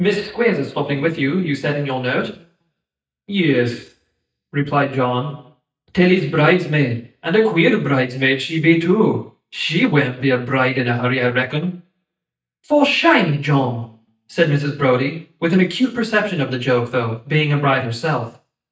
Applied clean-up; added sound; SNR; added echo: neural mask model DeepFilterNet 3.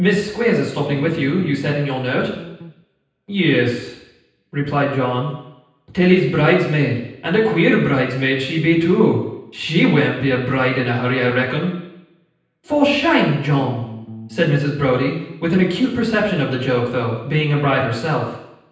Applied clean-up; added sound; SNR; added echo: none; Bass guitar; 17 dB; reverberation time 0.9 s.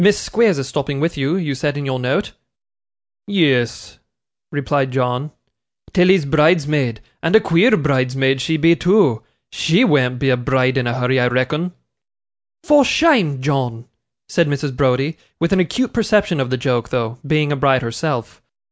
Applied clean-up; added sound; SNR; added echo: none; none; none; none.